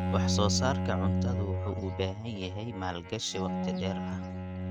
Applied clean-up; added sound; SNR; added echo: neural mask model RNNoise.